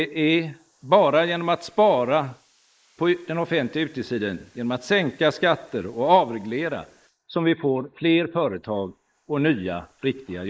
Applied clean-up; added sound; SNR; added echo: neural mask model Resemble Enhance denoiser.